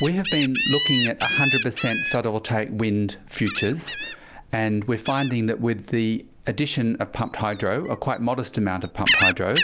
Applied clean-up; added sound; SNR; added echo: none; Gull, seagull; 3 dB; none.